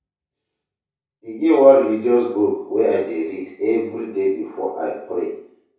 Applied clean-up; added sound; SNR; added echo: none; none; none; reverberation time 0.6 s.